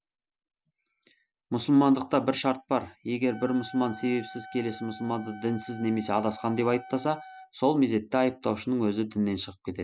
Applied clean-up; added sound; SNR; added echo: none; Wind instrument, woodwind instrument; 20 dB; none.